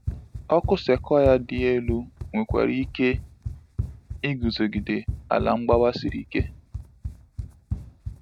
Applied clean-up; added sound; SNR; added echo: none; Run; 8 dB; none.